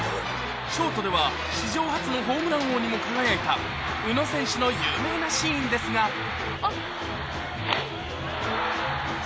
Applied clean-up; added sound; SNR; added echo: none; none; none; none.